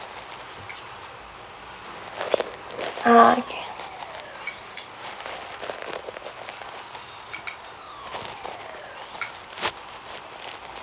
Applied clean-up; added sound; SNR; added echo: none; Sawing; 16 dB; none.